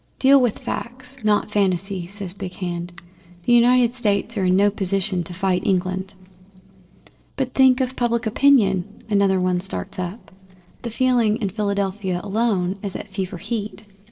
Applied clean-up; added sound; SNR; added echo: neural separator model SepFormer DNS4.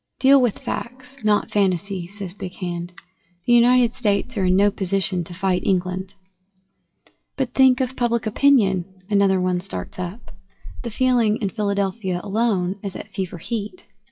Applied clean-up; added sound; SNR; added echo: classical method WPE with log-MMSE.